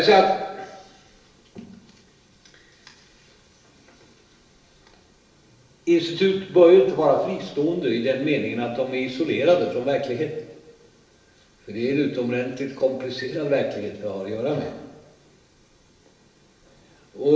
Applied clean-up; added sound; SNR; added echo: none; none; none; reverberation time 0.9 s.